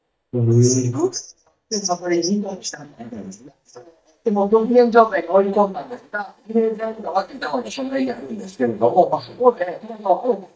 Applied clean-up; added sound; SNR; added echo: neural mask model DeepFilterNet 3.